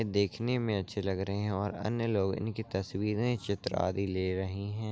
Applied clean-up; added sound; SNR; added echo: none; none; none; none.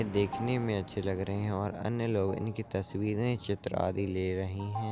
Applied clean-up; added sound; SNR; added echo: none; Organ + Thunder; 14 dB; none.